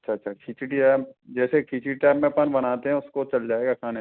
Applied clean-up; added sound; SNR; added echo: none; none; none; none.